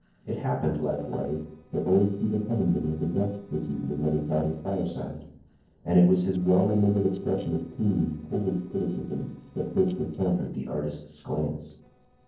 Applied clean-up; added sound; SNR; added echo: neural separator model SepFormer DNS4.